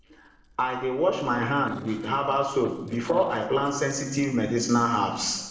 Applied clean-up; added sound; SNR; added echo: neural separator model SepFormer DNS4.